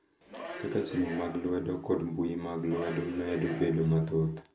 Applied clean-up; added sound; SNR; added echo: none; Subway, metro, underground; 12 dB; none.